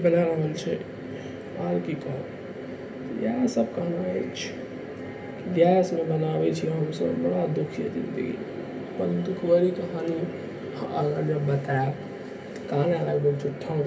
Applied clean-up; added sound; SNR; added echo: none; none; none; reverberation time 0.3 s.